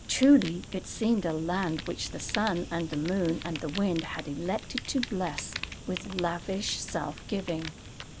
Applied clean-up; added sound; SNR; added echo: none; Fire; 11 dB; none.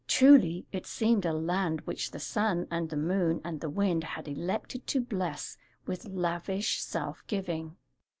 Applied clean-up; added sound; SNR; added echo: none; none; none; none.